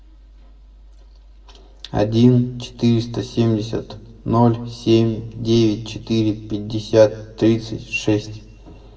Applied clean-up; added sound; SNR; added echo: none; none; none; reverberation time 1.1 s.